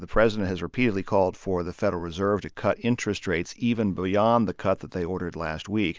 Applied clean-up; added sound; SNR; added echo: none; none; none; none.